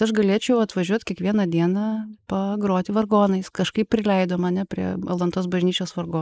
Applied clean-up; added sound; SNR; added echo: neural mask model Resemble Enhance denoiser.